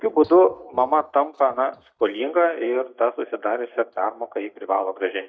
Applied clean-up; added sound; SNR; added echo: neural mask model DeepFilterNet 3.